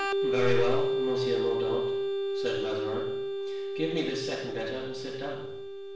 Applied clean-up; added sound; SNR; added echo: none; Organ; -2 dB; reverberation time 0.6 s.